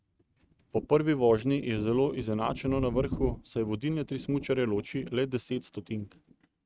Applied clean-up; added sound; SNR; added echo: neural mask model RNNoise.